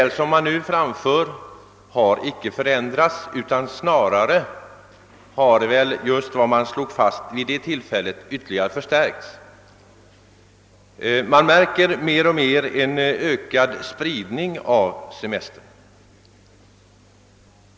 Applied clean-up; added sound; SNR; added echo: none; none; none; none.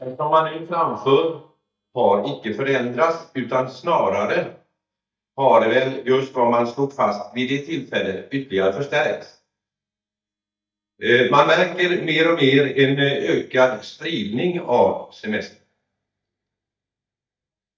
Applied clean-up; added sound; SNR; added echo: neural mask model DeepFilterNet 3.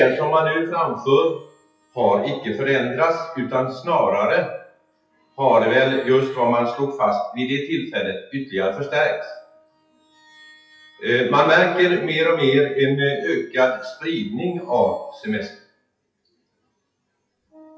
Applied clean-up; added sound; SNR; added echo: classical method WPE with log-MMSE.